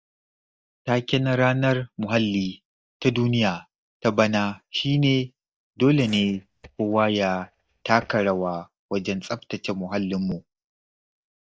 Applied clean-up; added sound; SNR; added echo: neural mask model DeepFilterNet 3.